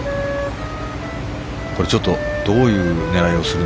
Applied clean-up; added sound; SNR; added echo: none; Wind instrument, woodwind instrument; 7 dB; none.